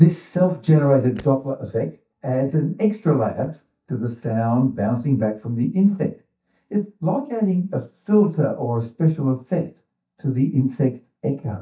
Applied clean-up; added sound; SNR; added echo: neural mask model DeepFilterNet 3.